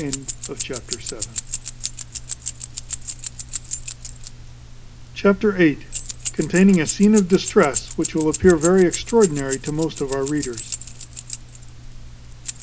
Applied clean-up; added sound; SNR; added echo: none; Keys jangling; 9 dB; reverberation time 0.3 s.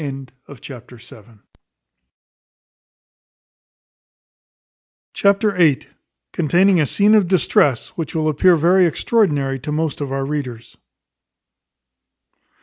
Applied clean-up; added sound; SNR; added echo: none; none; none; none.